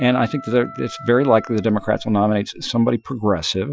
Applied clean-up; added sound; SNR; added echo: classical method Wiener filter.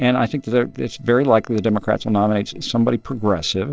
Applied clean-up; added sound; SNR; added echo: neural separator model SepFormer DNS4.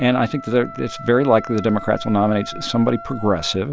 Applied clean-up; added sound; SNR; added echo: none; Wind instrument, woodwind instrument; 16 dB; none.